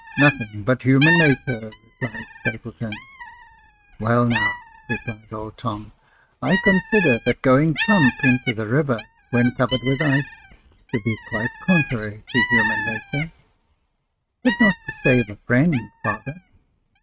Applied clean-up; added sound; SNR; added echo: neural mask model RNNoise.